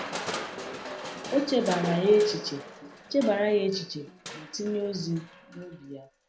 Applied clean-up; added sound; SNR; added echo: none; Crushing; 10 dB; none.